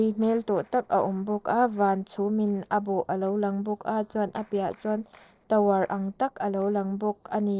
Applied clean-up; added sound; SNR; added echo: neural separator model SepFormer DNS4.